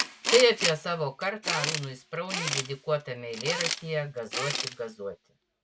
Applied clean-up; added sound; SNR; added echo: none; Tools; 4 dB; none.